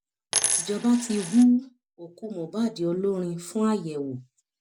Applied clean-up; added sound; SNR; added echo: none; Coin (dropping); 3 dB; none.